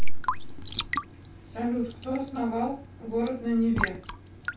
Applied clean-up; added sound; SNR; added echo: none; Raindrop / Drip / Trickle, dribble; 11 dB; reverberation time 0.3 s.